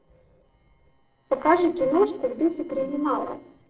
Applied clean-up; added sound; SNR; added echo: neural separator model SepFormer DNS4.